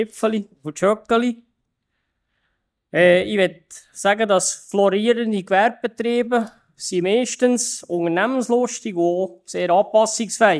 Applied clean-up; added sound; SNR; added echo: neural mask model DeepFilterNet 3.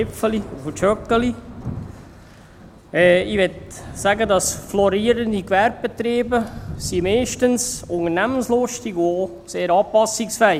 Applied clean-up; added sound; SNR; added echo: none; Thunder; 16 dB; none.